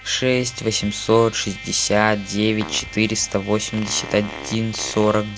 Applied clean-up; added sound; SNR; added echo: none; Trumpet + Fart; 15 dB; none.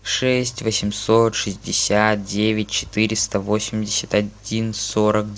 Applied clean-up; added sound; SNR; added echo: none; none; none; none.